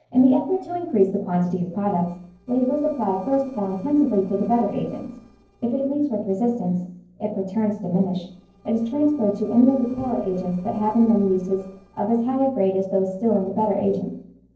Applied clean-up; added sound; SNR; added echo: neural separator model SepFormer DNS4.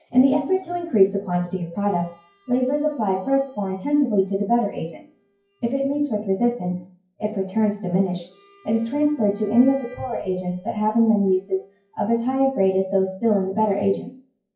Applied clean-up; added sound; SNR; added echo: classical method WPE with log-MMSE.